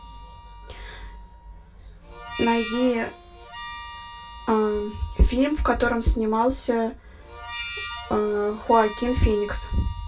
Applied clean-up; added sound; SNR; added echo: none; Harmonica; 15 dB; reverberation time 0.2 s.